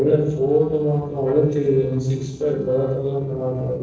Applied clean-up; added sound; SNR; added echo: neural separator model SepFormer DNS4.